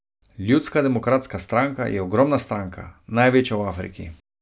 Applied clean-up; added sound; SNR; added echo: none; none; none; none.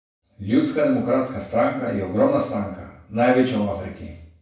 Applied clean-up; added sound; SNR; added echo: none; none; none; reverberation time 0.6 s.